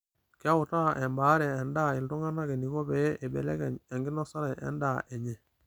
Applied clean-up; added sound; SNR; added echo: none; none; none; none.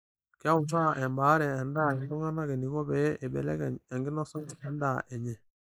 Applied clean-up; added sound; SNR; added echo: neural mask model Resemble Enhance denoiser.